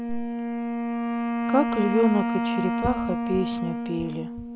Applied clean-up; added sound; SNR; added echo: none; Wind instrument, woodwind instrument; 0 dB; none.